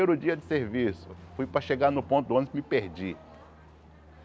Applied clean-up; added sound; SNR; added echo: none; Bowed string instrument; 20 dB; none.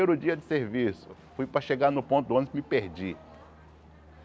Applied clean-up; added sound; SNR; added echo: none; none; none; none.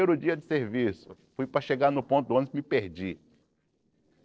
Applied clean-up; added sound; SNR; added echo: neural separator model SepFormer DNS4.